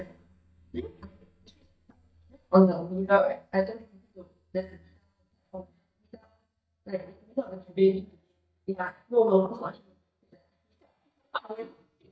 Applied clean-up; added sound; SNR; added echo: neural mask model DeepFilterNet 3.